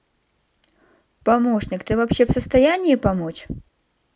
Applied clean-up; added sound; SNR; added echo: none; none; none; none.